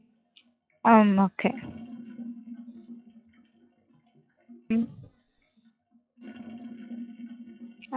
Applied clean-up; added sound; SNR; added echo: classical method log-MMSE.